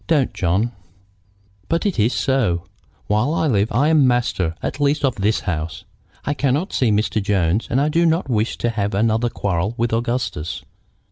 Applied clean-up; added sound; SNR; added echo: none; none; none; none.